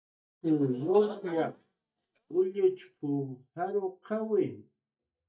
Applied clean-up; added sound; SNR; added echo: neural mask model DeepFilterNet 3.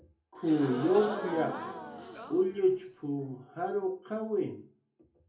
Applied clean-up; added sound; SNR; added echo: none; Crowd / Gasp; 8 dB; reverberation time 0.3 s.